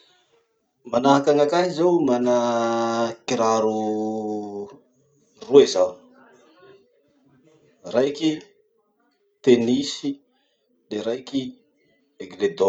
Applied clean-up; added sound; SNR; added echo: none; none; none; none.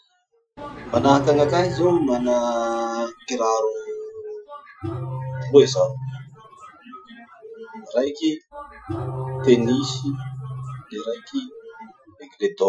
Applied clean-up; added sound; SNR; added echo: classical method Wiener filter.